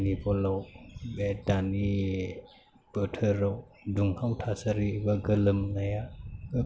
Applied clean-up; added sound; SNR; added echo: none; none; none; none.